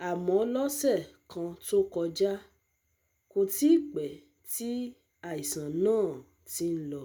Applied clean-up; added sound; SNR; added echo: none; none; none; none.